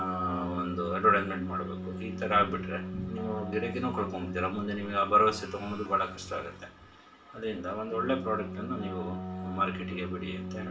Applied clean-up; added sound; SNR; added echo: none; Keyboard (musical); 7 dB; reverberation time 0.4 s.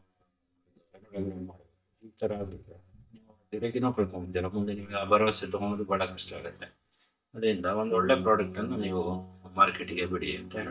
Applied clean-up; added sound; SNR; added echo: neural mask model DeepFilterNet 3.